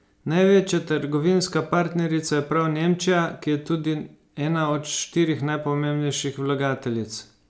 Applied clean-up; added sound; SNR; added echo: none; none; none; none.